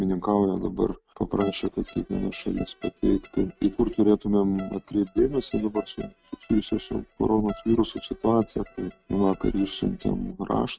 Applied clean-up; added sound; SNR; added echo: neural mask model RNNoise.